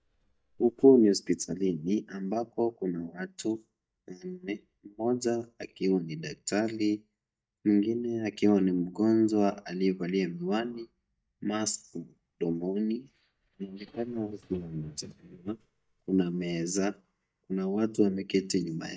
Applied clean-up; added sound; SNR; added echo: neural mask model DeepFilterNet 3.